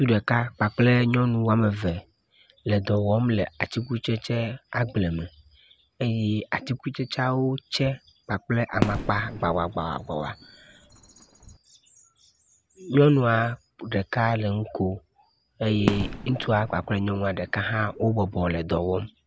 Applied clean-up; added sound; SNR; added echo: none; Fireworks; 9 dB; none.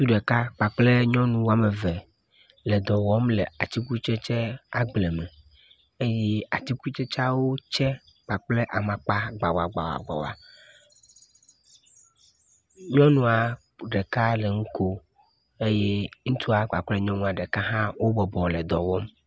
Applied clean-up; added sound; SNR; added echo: none; none; none; none.